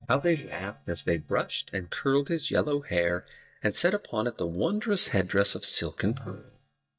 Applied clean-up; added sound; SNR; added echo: neural mask model DeepFilterNet 3.